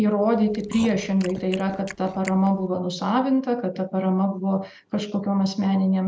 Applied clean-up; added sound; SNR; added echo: none; Chewing, mastication; 17 dB; none.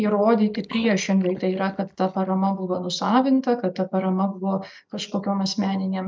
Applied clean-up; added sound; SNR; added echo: neural mask model DeepFilterNet 3.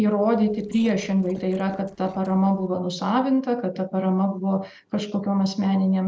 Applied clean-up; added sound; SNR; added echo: neural separator model SepFormer DNS4.